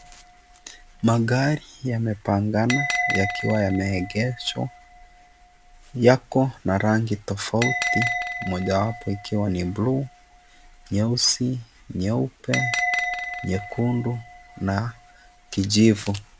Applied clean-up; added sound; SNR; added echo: none; Bell; 8 dB; none.